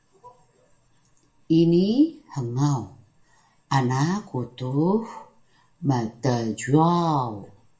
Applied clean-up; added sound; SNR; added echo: none; none; none; reverberation time 0.4 s.